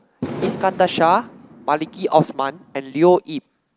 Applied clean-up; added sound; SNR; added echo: none; Fireworks; 13 dB; none.